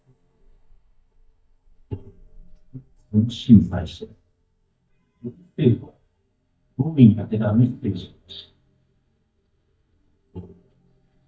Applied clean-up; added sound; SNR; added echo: neural mask model DeepFilterNet 3.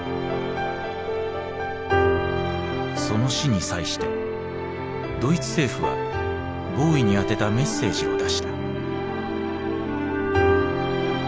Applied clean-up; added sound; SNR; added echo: none; none; none; none.